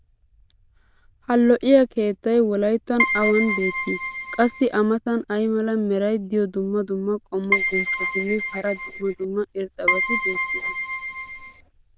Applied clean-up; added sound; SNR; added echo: neural diffusion model UNIVERSE++.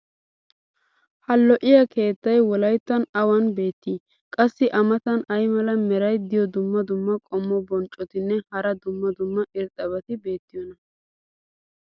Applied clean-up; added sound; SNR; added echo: none; none; none; none.